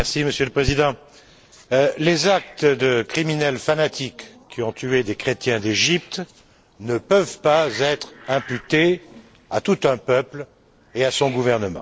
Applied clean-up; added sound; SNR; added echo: neural separator model SepFormer DNS4.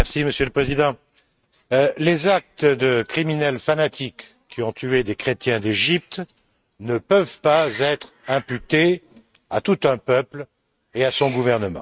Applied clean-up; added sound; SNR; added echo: neural mask model RNNoise.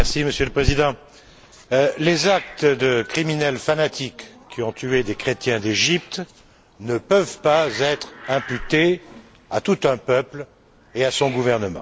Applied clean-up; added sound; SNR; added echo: none; Hiss; 20 dB; none.